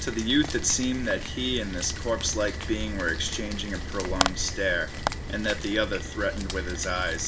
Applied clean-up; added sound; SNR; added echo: none; Rain; 4 dB; reverberation time 1.7 s.